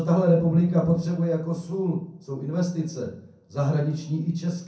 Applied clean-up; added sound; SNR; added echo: none; none; none; reverberation time 0.6 s.